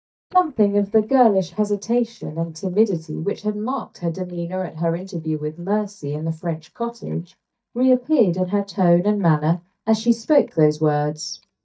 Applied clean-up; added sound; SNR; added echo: neural mask model DeepFilterNet 3.